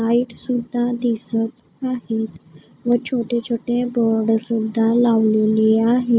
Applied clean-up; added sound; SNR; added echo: none; none; none; none.